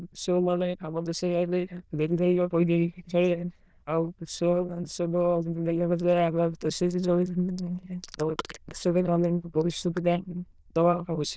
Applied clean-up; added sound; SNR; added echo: neural diffusion model UNIVERSE++.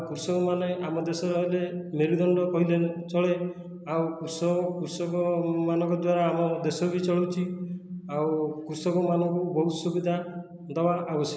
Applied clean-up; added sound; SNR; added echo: none; none; none; none.